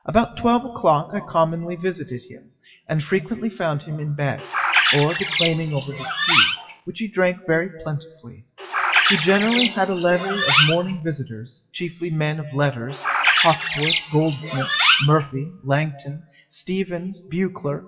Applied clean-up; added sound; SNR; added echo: classical method WPE with log-MMSE.